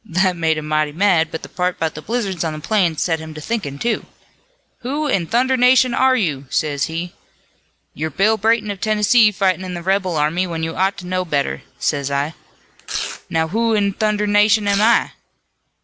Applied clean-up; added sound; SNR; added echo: none; Domestic sounds, home sounds; 9 dB; none.